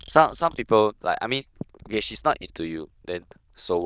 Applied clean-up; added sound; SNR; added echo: neural diffusion model UNIVERSE++.